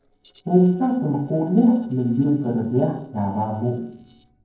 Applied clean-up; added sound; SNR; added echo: neural separator model SepFormer DNS4.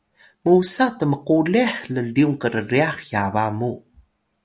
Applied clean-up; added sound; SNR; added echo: none; none; none; none.